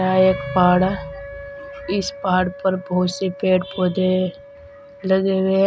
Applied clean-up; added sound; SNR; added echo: none; Wind instrument, woodwind instrument; 15 dB; none.